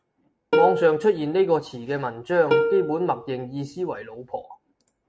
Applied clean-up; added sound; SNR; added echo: none; Plucked string instrument; 3 dB; none.